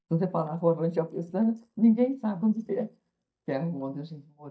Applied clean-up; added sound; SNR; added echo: neural mask model DeepFilterNet 3.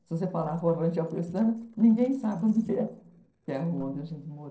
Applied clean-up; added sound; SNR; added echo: neural separator model SepFormer DNS4.